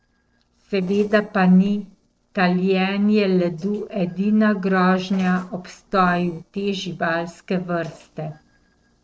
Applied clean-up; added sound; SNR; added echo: neural separator model SepFormer DNS4.